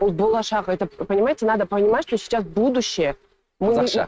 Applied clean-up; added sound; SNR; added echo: neural mask model RNNoise.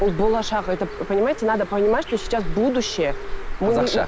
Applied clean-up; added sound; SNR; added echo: none; Bird; 7 dB; none.